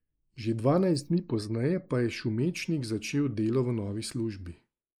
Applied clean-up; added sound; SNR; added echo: neural mask model Resemble Enhance denoiser.